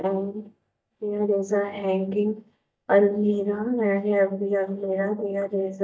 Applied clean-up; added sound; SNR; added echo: neural mask model DeepFilterNet 3.